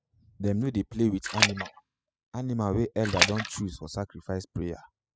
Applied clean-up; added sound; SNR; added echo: classical method spectral subtraction.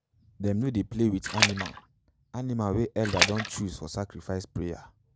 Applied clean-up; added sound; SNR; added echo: none; Splash, splatter; -2 dB; none.